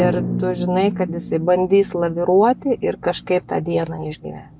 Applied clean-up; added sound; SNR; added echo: none; Drum; 9 dB; none.